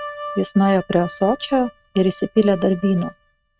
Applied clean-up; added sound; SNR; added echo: neural mask model RNNoise.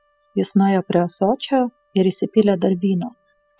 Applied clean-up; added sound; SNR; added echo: classical method spectral subtraction.